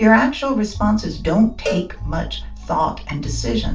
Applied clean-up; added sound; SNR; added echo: none; Cowbell; 13 dB; reverberation time 0.2 s.